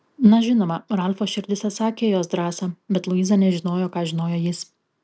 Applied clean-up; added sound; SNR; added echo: none; none; none; none.